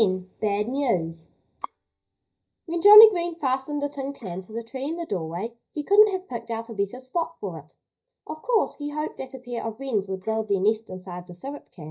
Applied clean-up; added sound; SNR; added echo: neural mask model DeepFilterNet 3.